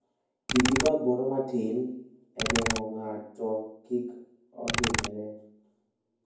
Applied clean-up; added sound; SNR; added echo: none; Computer keyboard; 3 dB; reverberation time 0.9 s.